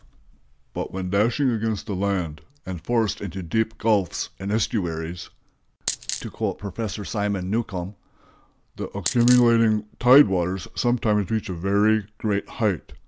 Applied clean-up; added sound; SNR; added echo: none; Coin (dropping); 6 dB; none.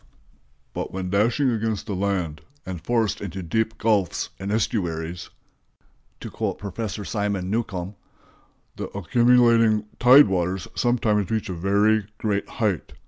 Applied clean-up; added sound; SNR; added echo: none; none; none; none.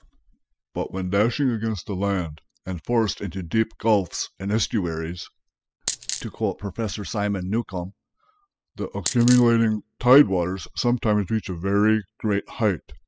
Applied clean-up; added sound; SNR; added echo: classical method spectral subtraction.